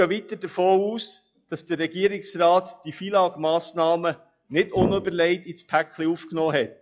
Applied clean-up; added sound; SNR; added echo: classical method log-MMSE.